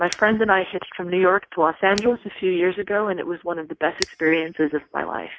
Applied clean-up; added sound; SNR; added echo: none; Scissors; 19 dB; none.